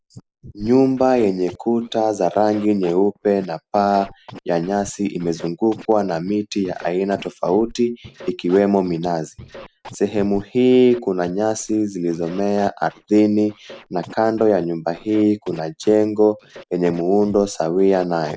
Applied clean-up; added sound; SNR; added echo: neural mask model Resemble Enhance denoiser.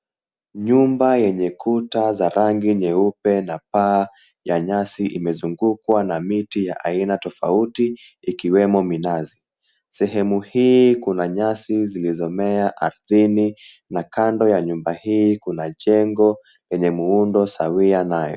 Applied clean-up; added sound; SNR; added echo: none; none; none; none.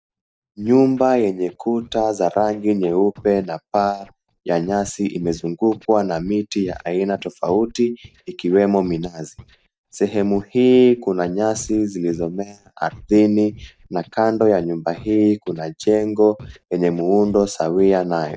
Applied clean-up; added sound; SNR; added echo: neural mask model DeepFilterNet 3.